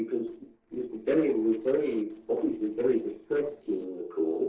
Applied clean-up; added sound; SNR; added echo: neural separator model SepFormer DNS4.